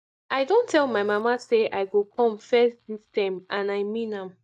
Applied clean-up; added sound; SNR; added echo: neural mask model DeepFilterNet 3.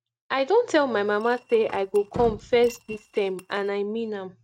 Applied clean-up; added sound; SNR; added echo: neural mask model RNNoise.